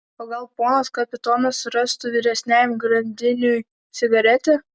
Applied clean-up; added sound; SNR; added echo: none; none; none; none.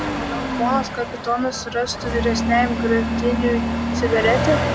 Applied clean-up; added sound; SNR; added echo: none; Engine starting / Accelerating, revving, vroom / Motor vehicle (road); 0 dB; none.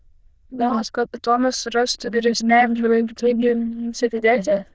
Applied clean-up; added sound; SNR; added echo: neural diffusion model UNIVERSE++.